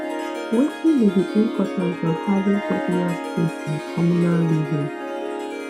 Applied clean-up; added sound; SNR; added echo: none; Harp; 6 dB; none.